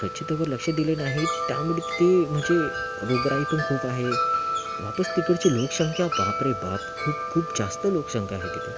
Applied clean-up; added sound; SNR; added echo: none; Wind chime; 4 dB; none.